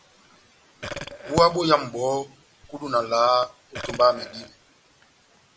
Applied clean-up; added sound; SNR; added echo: none; Burping, eructation; 13 dB; none.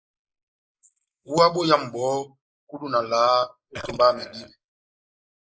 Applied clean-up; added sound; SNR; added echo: neural mask model Resemble Enhance denoiser.